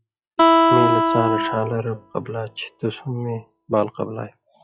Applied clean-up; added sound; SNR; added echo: classical method log-MMSE.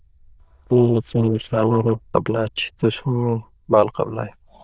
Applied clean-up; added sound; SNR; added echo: neural diffusion model UNIVERSE++.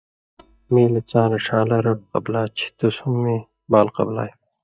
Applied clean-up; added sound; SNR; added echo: neural mask model DeepFilterNet 3.